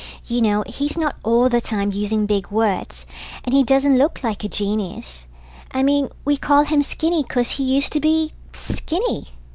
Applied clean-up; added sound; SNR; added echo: none; none; none; none.